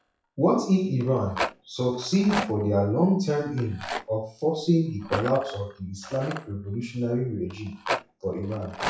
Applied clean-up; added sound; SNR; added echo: classical method WPE with log-MMSE.